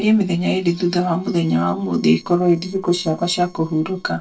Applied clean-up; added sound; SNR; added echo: neural separator model SepFormer DNS4.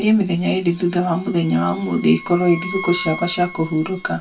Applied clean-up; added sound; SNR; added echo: none; Bowed string instrument; 15 dB; reverberation time 0.2 s.